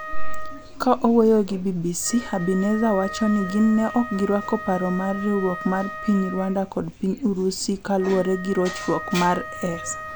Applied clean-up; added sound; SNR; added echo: none; Wind instrument, woodwind instrument; 13 dB; none.